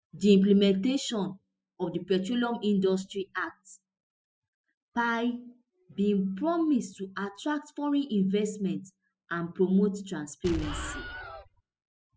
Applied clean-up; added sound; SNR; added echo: classical method spectral subtraction.